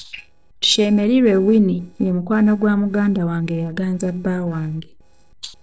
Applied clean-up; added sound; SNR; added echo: neural separator model SepFormer DNS4.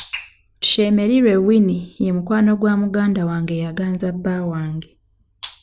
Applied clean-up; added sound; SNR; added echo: none; none; none; none.